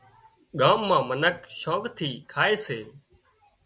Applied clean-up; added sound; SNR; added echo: none; none; none; none.